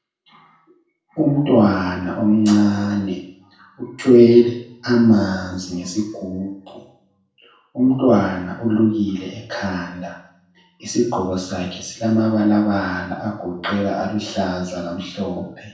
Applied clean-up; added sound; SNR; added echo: none; none; none; reverberation time 0.6 s.